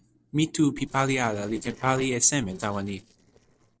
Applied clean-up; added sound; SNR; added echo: neural separator model SepFormer DNS4.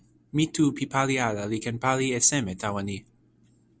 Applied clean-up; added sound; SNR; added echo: none; none; none; none.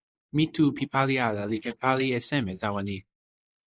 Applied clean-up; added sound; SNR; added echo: neural mask model Resemble Enhance denoiser.